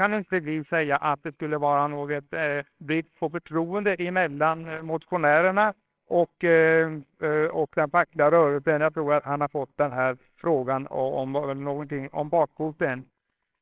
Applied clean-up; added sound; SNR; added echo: neural separator model SepFormer WHAMR!.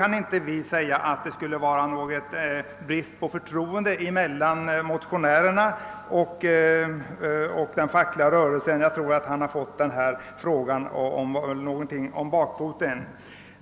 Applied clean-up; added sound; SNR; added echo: none; none; none; none.